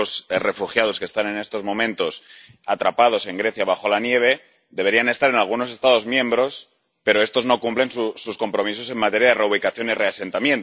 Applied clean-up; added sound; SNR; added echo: none; none; none; none.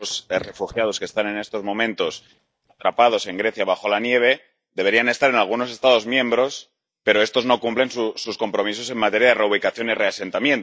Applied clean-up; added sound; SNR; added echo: neural mask model DeepFilterNet 3.